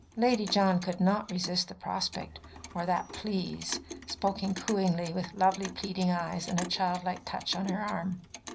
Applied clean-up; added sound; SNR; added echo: none; Clock; 14 dB; reverberation time 0.5 s.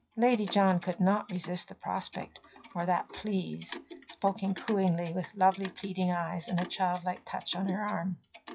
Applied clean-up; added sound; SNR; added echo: classical method WPE with log-MMSE.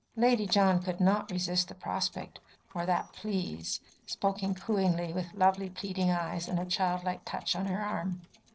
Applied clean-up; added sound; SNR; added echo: neural separator model SepFormer DNS4.